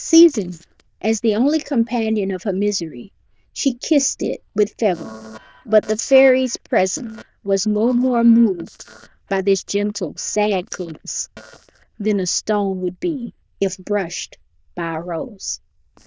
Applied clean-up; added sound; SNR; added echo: neural diffusion model UNIVERSE++.